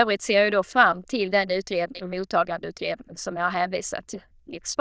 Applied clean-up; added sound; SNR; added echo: neural diffusion model UNIVERSE++.